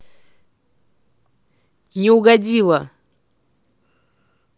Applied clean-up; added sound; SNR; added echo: none; none; none; none.